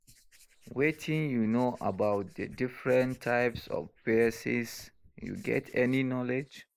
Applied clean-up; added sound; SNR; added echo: neural mask model Resemble Enhance denoiser.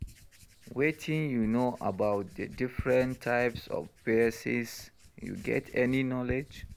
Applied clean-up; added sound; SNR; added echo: none; Writing; 17 dB; none.